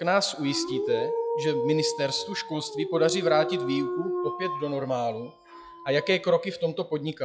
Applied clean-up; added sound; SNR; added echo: classical method log-MMSE.